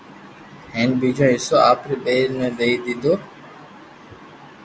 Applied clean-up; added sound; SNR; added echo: none; none; none; none.